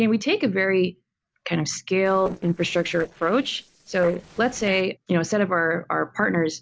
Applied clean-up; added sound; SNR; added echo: neural separator model SepFormer DNS4.